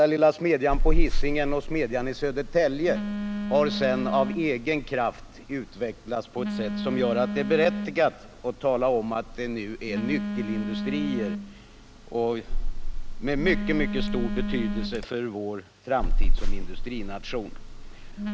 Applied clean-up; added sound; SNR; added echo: none; Telephone; 0 dB; none.